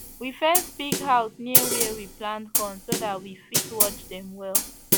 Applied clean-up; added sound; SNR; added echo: none; Snare drum; -3 dB; none.